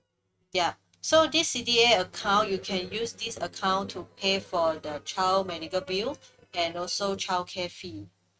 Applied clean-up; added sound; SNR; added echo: neural mask model RNNoise.